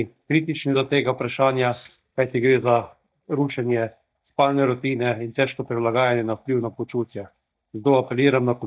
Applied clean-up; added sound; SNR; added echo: neural mask model DeepFilterNet 3.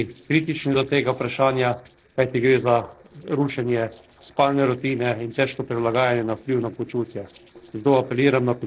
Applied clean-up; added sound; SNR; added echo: neural separator model SepFormer DNS4.